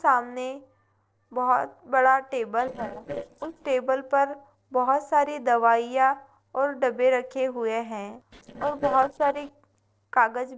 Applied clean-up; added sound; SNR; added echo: neural separator model SepFormer DNS4.